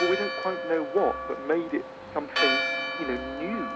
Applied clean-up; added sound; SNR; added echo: none; Church bell; 1 dB; none.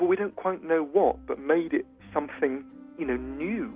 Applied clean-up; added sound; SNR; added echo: none; none; none; none.